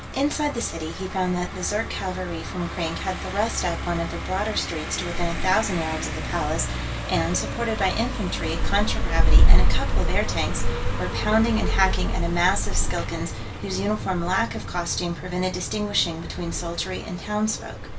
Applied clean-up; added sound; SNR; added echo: none; Car passing by; -4 dB; reverberation time 0.2 s.